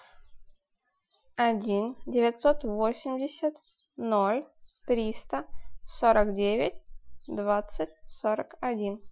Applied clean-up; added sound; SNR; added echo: classical method Wiener filter.